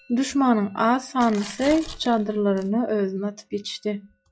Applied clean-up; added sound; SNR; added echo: classical method log-MMSE.